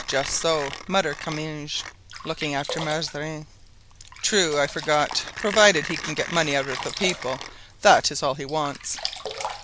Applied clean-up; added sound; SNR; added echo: none; Mechanisms + Sink (filling or washing); 11 dB; none.